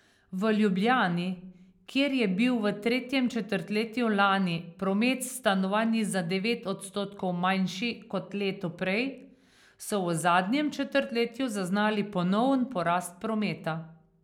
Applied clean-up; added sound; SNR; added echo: none; none; none; none.